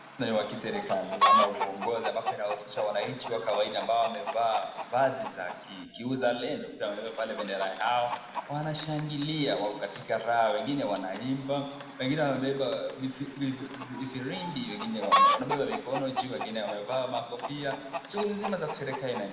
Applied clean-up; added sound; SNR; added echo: none; Chicken, rooster; 3 dB; reverberation time 1.1 s.